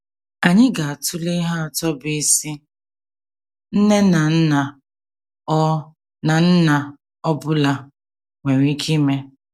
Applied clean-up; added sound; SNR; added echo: none; none; none; none.